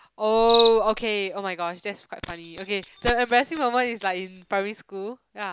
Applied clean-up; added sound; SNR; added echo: none; Cricket + Keys jangling; 12 dB; none.